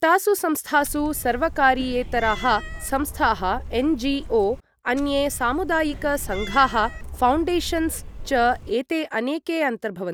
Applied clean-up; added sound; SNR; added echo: none; Cat; 11 dB; none.